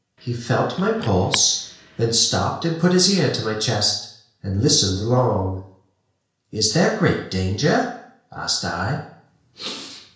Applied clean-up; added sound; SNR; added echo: none; Car; 14 dB; reverberation time 0.5 s.